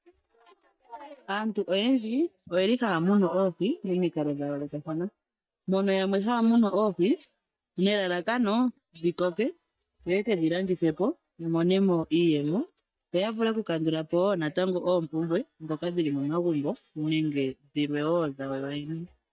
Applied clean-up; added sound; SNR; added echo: neural mask model DeepFilterNet 3.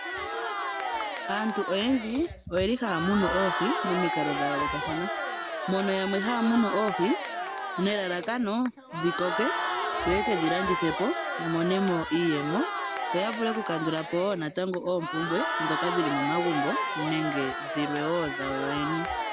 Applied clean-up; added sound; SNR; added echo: none; Crowd; 3 dB; none.